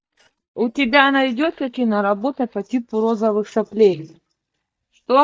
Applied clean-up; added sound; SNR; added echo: neural mask model DeepFilterNet 3.